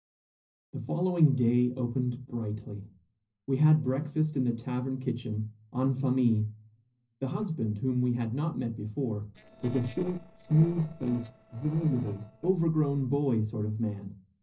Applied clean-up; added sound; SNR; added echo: neural separator model SepFormer DNS4.